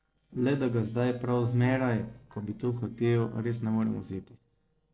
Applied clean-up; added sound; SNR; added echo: neural separator model SepFormer DNS4.